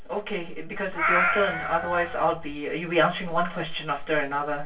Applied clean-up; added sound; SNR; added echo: none; Meow; 1 dB; reverberation time 0.2 s.